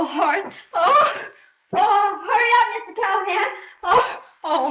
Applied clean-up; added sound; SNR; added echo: neural mask model Resemble Enhance denoiser.